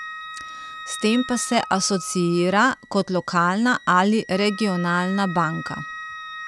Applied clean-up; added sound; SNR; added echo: none; Wind instrument, woodwind instrument + Wind instrument, woodwind instrument; 14 dB; none.